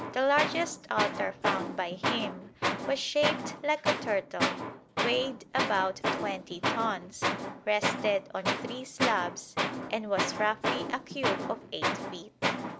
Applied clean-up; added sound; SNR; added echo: none; Tools; 1 dB; none.